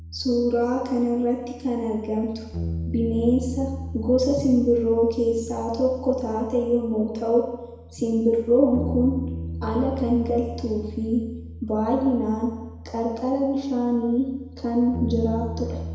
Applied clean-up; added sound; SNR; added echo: none; Bass guitar; 10 dB; reverberation time 1.0 s.